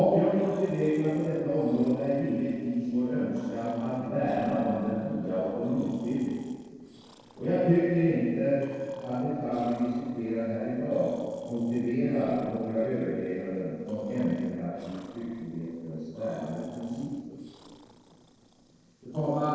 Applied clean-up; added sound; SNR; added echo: neural separator model SepFormer DNS4.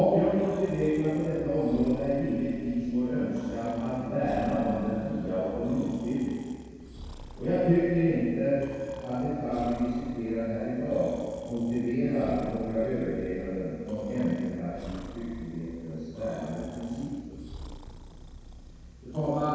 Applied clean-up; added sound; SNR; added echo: none; Breathing; 18 dB; reverberation time 2.0 s.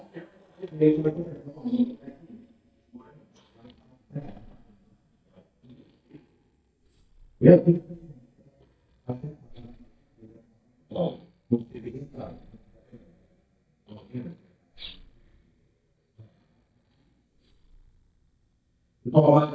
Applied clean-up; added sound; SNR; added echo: neural mask model DeepFilterNet 3.